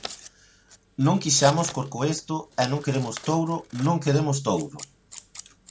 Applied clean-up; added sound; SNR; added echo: none; Scissors; 17 dB; none.